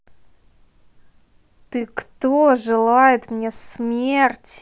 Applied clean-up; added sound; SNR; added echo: none; none; none; none.